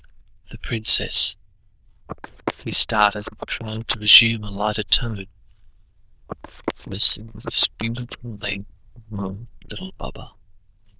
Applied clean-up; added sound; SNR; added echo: neural diffusion model UNIVERSE++.